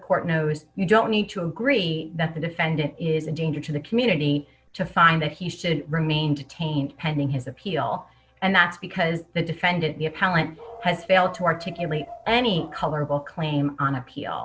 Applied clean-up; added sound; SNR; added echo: neural separator model SepFormer DNS4.